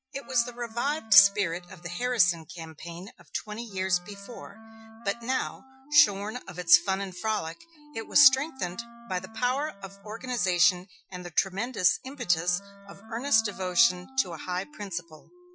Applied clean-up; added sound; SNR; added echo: classical method Wiener filter.